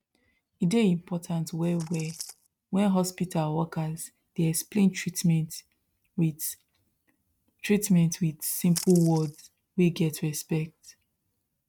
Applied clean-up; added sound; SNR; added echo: neural mask model RNNoise.